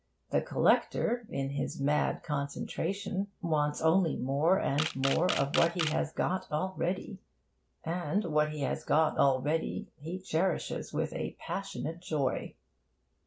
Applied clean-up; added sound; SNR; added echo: none; Camera; 7 dB; none.